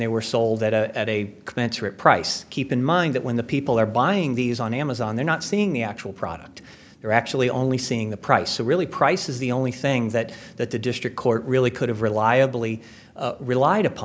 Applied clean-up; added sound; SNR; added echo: none; none; none; none.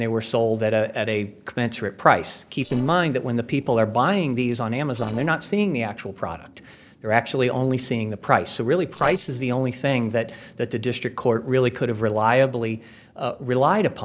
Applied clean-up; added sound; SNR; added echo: neural separator model SepFormer DNS4.